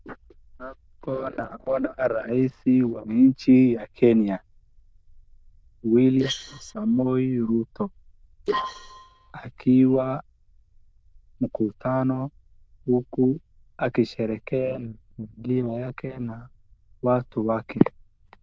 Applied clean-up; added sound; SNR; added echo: neural diffusion model UNIVERSE++.